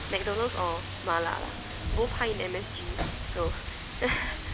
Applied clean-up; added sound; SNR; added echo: none; Rain; 2 dB; none.